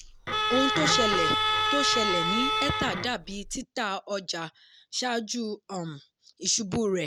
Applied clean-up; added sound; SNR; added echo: none; Bowed string instrument; -3 dB; none.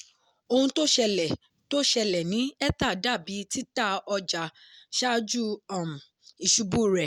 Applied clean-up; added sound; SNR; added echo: none; none; none; none.